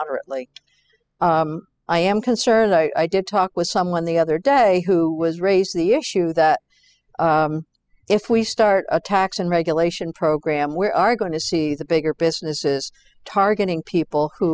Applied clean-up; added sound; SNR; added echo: classical method spectral subtraction.